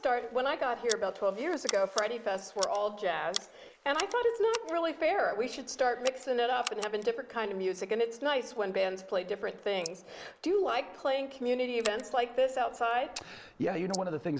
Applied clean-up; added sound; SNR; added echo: neural mask model Resemble Enhance denoiser.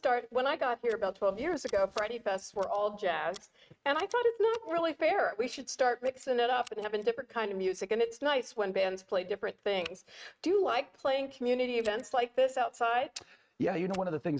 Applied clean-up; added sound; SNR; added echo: neural mask model RNNoise.